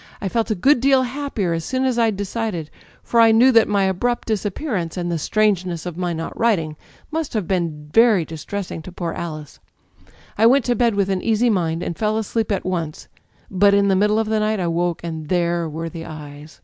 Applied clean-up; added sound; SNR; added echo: none; none; none; none.